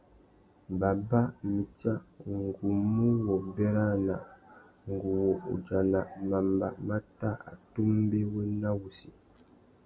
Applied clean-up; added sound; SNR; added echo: none; none; none; none.